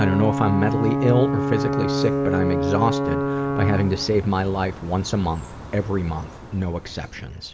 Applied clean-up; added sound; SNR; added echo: none; Alarm / Ocean / Boat, Water vehicle; 2 dB; none.